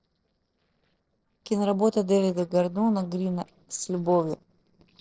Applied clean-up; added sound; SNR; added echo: neural separator model SepFormer DNS4.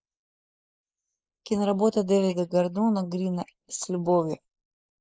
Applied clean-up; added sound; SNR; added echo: neural mask model Resemble Enhance denoiser.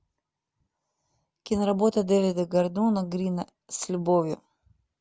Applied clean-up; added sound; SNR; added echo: none; none; none; none.